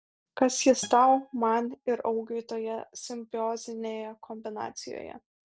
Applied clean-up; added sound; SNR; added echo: neural separator model SepFormer DNS4.